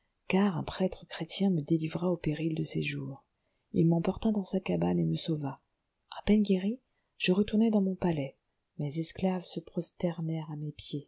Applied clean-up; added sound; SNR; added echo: none; none; none; none.